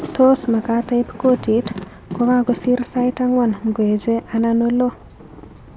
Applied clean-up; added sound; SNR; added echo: none; Thunder; 16 dB; none.